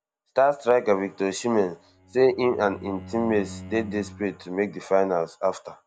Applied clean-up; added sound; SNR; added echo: none; Bowed string instrument; 18 dB; none.